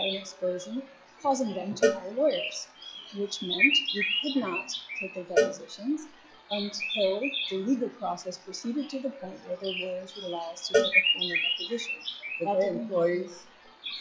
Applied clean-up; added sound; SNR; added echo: classical method log-MMSE.